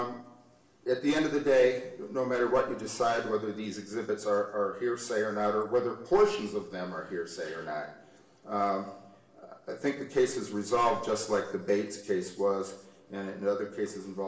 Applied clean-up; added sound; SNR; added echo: none; none; none; reverberation time 0.8 s.